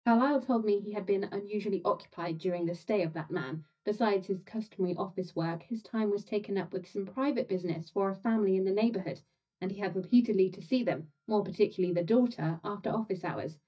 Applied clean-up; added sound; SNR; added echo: neural mask model DeepFilterNet 3.